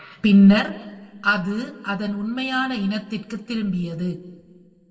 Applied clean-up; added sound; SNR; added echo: none; none; none; reverberation time 1.3 s.